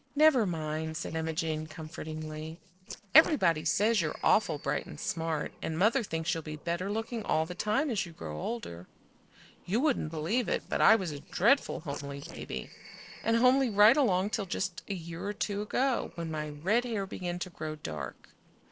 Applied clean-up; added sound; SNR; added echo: neural separator model SepFormer DNS4.